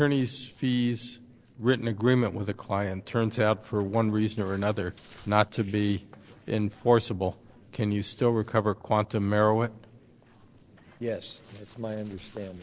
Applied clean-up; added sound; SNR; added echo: neural separator model SepFormer DNS4.